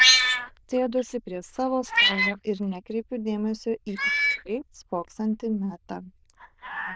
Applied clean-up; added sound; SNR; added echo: neural diffusion model UNIVERSE++.